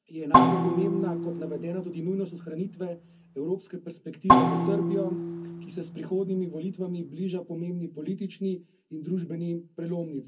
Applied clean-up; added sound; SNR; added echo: none; Percussion; -5 dB; reverberation time 0.4 s.